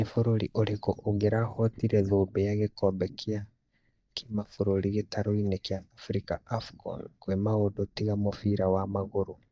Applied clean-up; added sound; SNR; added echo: neural mask model DeepFilterNet 3.